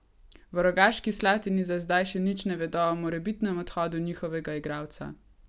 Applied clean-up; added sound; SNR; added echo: none; none; none; none.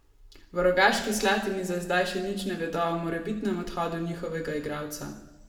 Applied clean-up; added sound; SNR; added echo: none; none; none; reverberation time 0.9 s.